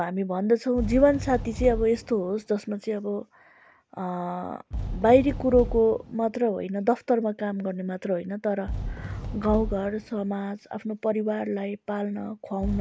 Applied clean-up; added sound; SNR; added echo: none; Fireworks; 11 dB; none.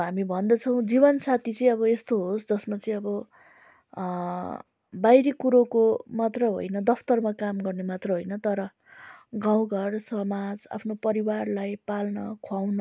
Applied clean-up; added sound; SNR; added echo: none; none; none; none.